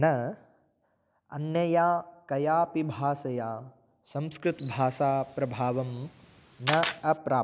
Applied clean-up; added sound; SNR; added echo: none; Camera; 8 dB; none.